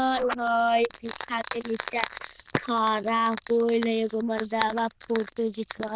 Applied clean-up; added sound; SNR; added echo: neural diffusion model UNIVERSE++.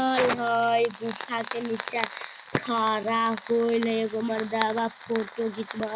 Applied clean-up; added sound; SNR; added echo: none; Fire; 9 dB; none.